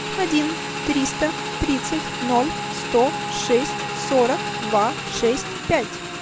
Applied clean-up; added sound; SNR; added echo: none; Motorcycle / Engine; 5 dB; none.